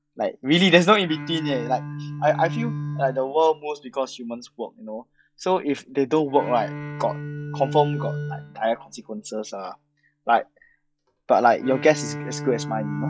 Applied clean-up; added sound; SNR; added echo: classical method log-MMSE.